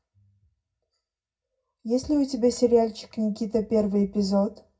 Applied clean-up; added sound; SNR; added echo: none; none; none; reverberation time 0.4 s.